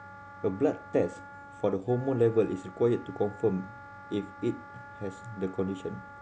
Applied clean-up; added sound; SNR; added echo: none; Wind instrument, woodwind instrument; 17 dB; none.